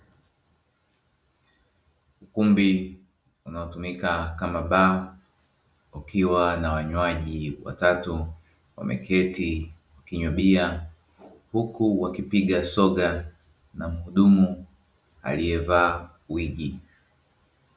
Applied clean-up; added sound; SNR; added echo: none; none; none; none.